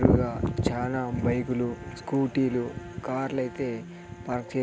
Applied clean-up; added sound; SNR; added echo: none; Bowed string instrument; 17 dB; none.